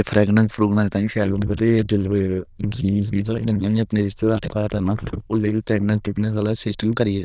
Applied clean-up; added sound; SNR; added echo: neural diffusion model UNIVERSE++.